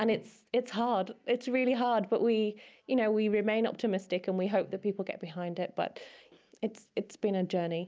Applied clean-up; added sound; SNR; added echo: none; none; none; none.